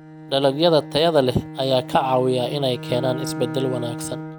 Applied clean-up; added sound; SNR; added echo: none; Bowed string instrument; 11 dB; none.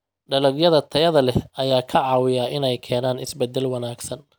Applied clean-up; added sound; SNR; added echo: none; none; none; none.